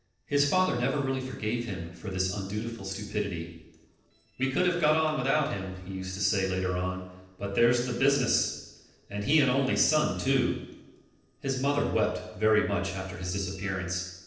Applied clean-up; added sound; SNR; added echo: neural separator model SepFormer DNS4.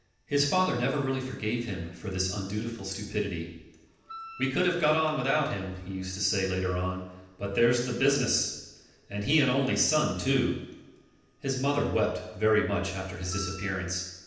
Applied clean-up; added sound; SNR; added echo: none; Wind instrument, woodwind instrument; 15 dB; reverberation time 0.9 s.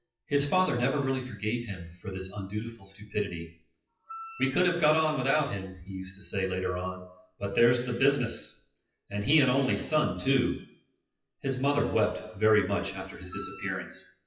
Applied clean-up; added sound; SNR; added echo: classical method WPE with log-MMSE.